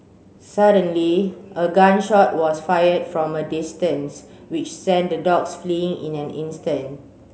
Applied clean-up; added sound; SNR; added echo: none; none; none; none.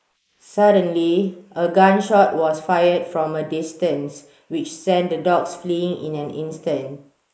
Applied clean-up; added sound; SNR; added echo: neural mask model Resemble Enhance denoiser.